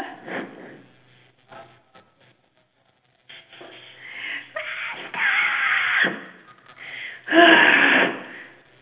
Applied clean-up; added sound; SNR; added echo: none; none; none; reverberation time 0.8 s.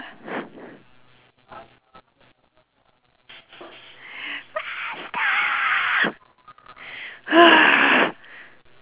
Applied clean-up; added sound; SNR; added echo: none; none; none; none.